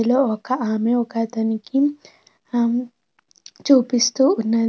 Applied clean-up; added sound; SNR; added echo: none; none; none; none.